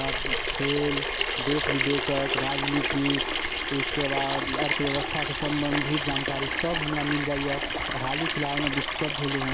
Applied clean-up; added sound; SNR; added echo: none; Sink (filling or washing) / Water tap, faucet; -1 dB; none.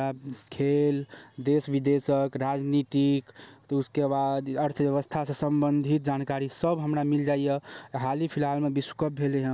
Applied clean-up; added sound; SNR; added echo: none; none; none; none.